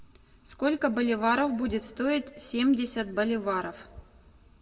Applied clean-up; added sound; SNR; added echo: none; none; none; reverberation time 0.8 s.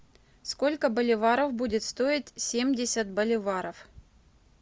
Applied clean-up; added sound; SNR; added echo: none; none; none; none.